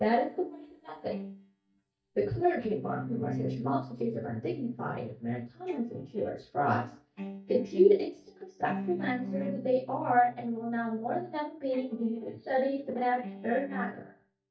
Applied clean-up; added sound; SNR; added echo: neural mask model DeepFilterNet 3.